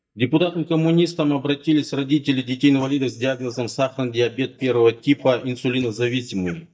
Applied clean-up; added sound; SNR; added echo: neural mask model DeepFilterNet 3.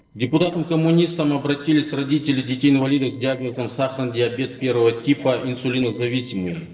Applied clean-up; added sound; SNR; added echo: neural separator model SepFormer DNS4.